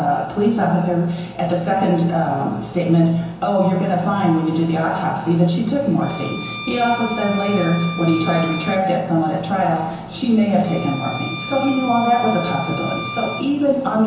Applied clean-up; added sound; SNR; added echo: none; Bowed string instrument; 12 dB; reverberation time 0.6 s.